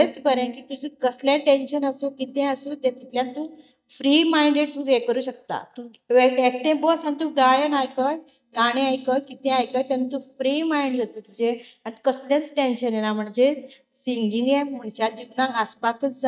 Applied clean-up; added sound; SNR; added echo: neural mask model DeepFilterNet 3.